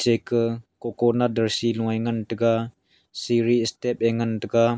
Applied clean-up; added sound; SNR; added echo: none; none; none; none.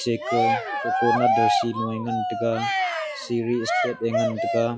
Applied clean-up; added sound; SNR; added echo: classical method log-MMSE.